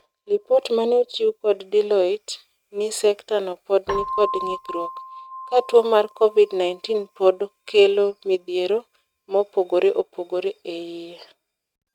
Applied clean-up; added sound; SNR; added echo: neural mask model RNNoise.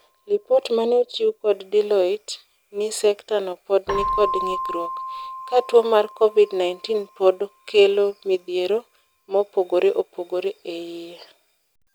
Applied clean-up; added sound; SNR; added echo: none; Keyboard (musical); 13 dB; none.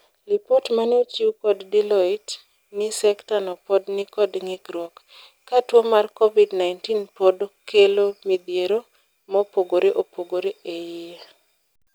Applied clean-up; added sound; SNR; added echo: none; none; none; none.